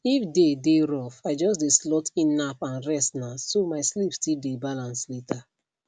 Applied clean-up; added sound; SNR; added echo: none; none; none; none.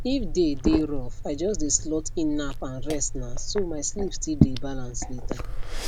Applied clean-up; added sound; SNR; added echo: none; Liquid; -1 dB; none.